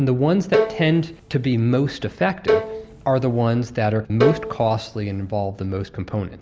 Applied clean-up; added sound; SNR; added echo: none; Bowed string instrument; 3 dB; none.